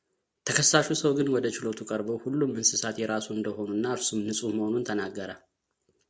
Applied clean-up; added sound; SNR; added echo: none; none; none; none.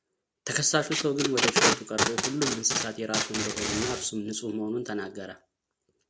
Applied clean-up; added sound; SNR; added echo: none; Packing tape, duct tape; -3 dB; none.